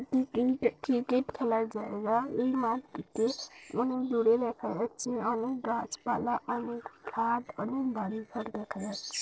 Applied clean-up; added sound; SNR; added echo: neural separator model SepFormer DNS4.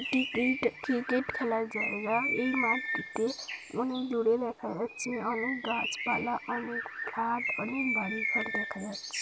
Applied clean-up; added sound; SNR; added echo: none; Bird; 4 dB; none.